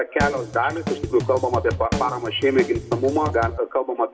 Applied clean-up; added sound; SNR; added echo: none; Drum kit; 7 dB; reverberation time 0.5 s.